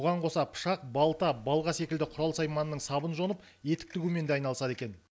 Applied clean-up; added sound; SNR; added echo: none; none; none; none.